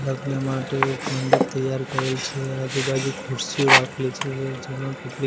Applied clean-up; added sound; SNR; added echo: none; Sink (filling or washing); 0 dB; none.